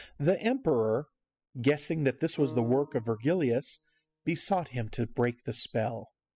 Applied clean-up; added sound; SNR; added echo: classical method spectral subtraction.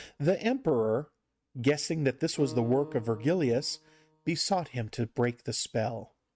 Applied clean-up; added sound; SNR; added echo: neural mask model RNNoise.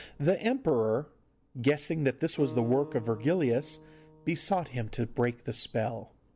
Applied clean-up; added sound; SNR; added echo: none; Acoustic guitar; 20 dB; none.